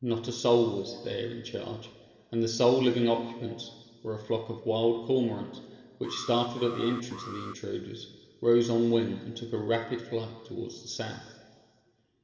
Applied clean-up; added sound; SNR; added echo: none; Alarm; 13 dB; reverberation time 1.9 s.